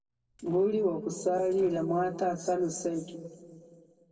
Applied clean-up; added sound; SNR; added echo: neural separator model SepFormer DNS4.